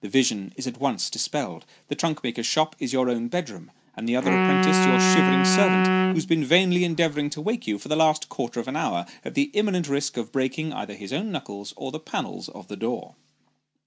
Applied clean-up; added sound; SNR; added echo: none; Wind instrument, woodwind instrument; -4 dB; none.